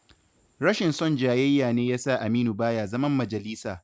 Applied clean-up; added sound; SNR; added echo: none; none; none; none.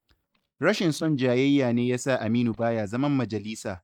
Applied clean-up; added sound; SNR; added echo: neural mask model DeepFilterNet 3.